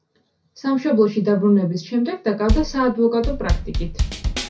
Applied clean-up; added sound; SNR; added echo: none; Bass drum / Snare drum / Drum kit; 2 dB; reverberation time 0.3 s.